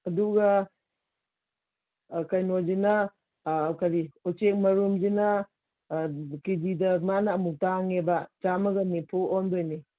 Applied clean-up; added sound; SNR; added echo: none; none; none; none.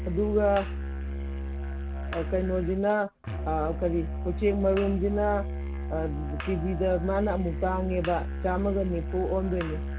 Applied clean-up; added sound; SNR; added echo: none; Musical instrument; 4 dB; none.